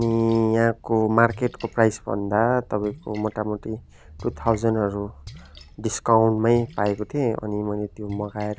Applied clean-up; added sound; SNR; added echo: none; Splash, splatter; 20 dB; none.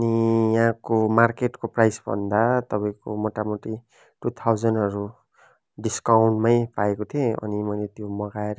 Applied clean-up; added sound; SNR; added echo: none; none; none; none.